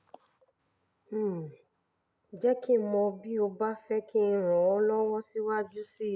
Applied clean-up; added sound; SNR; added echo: none; none; none; none.